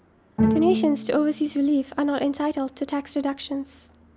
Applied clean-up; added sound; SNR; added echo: none; Bowed string instrument; 4 dB; none.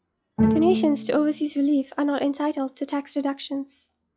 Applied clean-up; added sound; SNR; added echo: classical method log-MMSE.